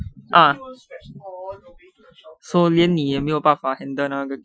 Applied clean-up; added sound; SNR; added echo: classical method Wiener filter.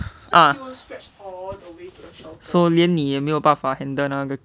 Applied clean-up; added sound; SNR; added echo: none; none; none; none.